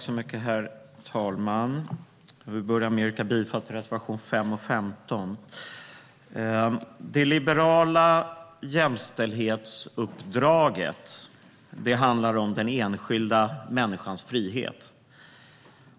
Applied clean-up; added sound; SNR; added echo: none; none; none; none.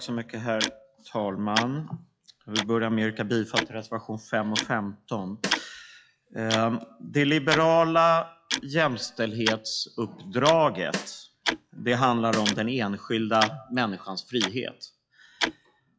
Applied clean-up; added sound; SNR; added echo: classical method log-MMSE.